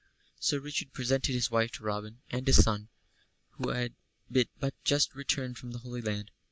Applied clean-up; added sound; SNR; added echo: neural mask model Resemble Enhance denoiser.